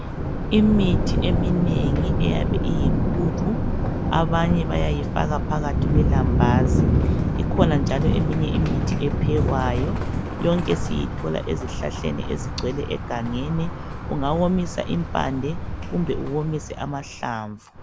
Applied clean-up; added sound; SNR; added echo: none; Thunder; -2 dB; none.